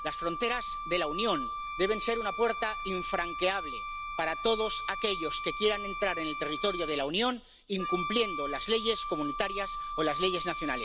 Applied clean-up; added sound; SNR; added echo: none; Wind instrument, woodwind instrument; 5 dB; none.